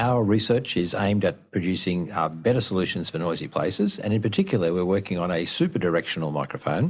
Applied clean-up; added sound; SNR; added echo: none; none; none; none.